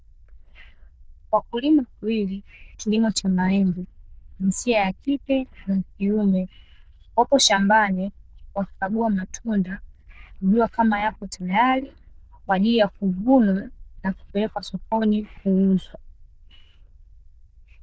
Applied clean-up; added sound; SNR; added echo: neural diffusion model UNIVERSE++.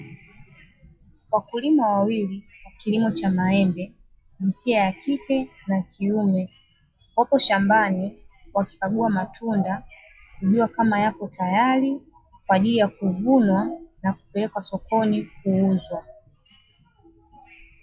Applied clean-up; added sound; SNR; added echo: classical method log-MMSE.